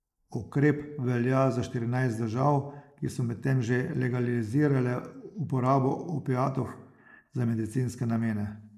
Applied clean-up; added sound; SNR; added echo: neural mask model Resemble Enhance denoiser.